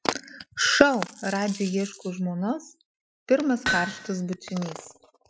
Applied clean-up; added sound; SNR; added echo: classical method Wiener filter.